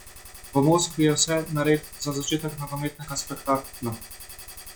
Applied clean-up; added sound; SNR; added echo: classical method log-MMSE.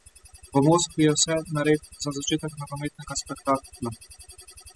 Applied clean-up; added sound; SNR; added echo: classical method spectral subtraction.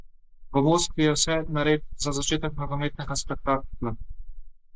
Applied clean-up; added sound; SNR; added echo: neural mask model Resemble Enhance denoiser.